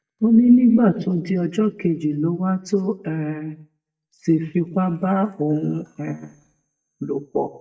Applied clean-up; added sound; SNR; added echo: neural mask model DeepFilterNet 3.